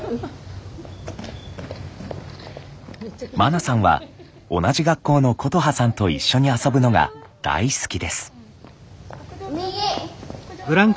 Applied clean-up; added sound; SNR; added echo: none; none; none; none.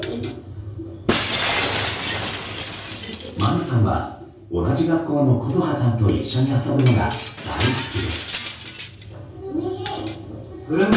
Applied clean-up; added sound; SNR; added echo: none; Shatter; 5 dB; reverberation time 0.6 s.